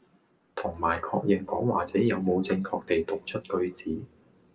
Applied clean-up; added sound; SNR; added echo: none; none; none; reverberation time 0.3 s.